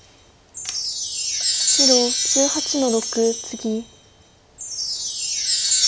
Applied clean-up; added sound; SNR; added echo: none; Wind chime; -3 dB; none.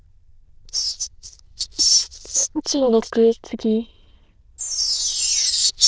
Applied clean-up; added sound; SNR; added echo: neural diffusion model UNIVERSE++.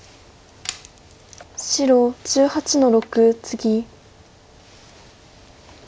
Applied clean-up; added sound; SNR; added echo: none; none; none; none.